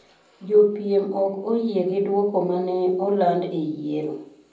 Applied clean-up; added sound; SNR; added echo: none; none; none; reverberation time 0.6 s.